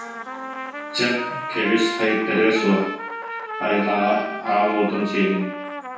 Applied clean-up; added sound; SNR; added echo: none; Trumpet; 8 dB; reverberation time 0.6 s.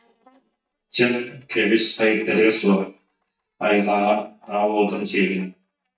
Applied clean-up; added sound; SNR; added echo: neural mask model DeepFilterNet 3.